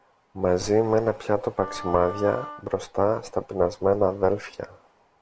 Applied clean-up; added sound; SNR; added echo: none; Wind instrument, woodwind instrument; 14 dB; none.